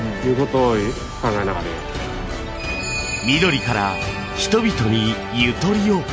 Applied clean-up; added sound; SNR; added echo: none; none; none; none.